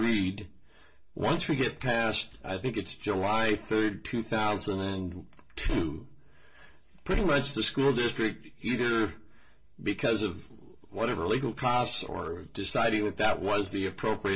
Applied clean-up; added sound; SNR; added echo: neural separator model SepFormer DNS4.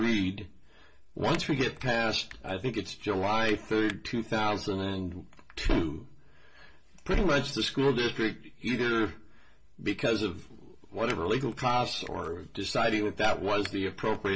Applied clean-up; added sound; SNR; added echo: none; Typing; 19 dB; reverberation time 0.2 s.